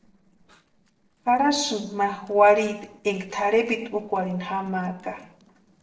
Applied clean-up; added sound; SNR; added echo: neural separator model SepFormer DNS4.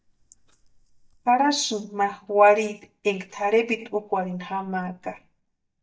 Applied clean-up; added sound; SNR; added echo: neural mask model DeepFilterNet 3.